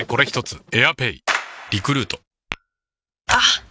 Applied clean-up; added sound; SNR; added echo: neural mask model RNNoise.